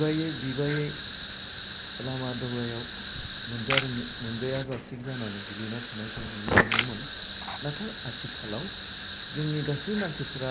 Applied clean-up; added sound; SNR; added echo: none; Fire + Camera; -3 dB; none.